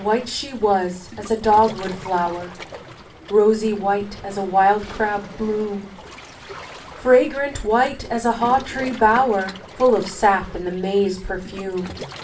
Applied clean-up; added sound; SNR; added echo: none; Waves, surf; 17 dB; reverberation time 0.3 s.